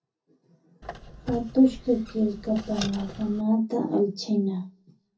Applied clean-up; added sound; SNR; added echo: none; Squeak; 13 dB; reverberation time 0.3 s.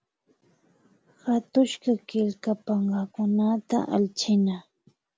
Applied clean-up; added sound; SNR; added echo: none; none; none; none.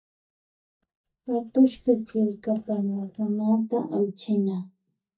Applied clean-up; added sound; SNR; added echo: neural mask model DeepFilterNet 3.